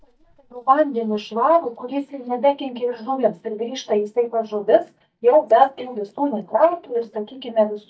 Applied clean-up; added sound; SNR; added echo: neural mask model DeepFilterNet 3.